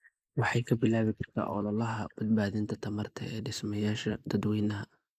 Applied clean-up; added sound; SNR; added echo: neural mask model Resemble Enhance denoiser.